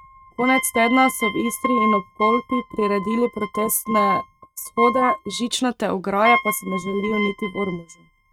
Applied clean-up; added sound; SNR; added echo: neural mask model RNNoise.